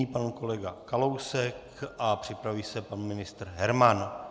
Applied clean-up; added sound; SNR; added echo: none; none; none; none.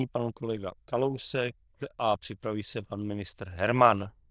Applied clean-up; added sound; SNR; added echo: neural diffusion model UNIVERSE++.